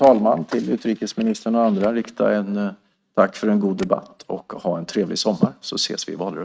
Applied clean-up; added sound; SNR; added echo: neural mask model RNNoise.